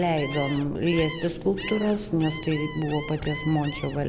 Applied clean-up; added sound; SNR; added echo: none; Gull, seagull; 12 dB; none.